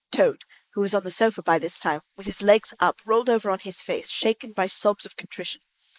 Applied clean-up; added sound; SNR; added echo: neural mask model Resemble Enhance denoiser.